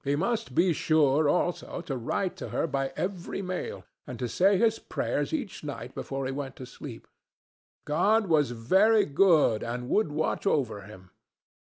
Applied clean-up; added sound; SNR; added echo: none; none; none; none.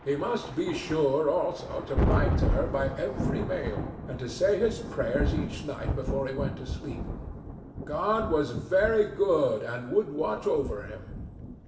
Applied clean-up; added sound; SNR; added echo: none; Thunder; 3 dB; reverberation time 1.0 s.